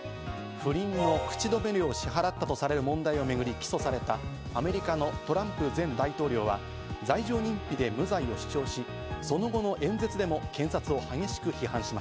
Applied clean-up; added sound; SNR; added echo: none; Bowed string instrument; 19 dB; none.